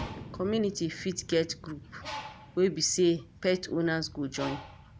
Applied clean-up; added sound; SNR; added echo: none; Bird + Explosion; 14 dB; none.